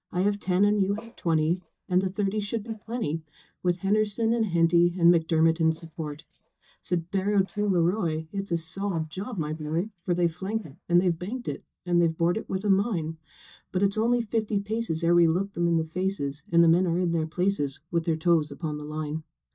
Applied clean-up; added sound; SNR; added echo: neural mask model DeepFilterNet 3.